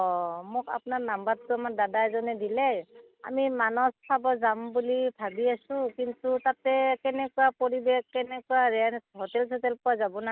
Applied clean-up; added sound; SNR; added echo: none; none; none; none.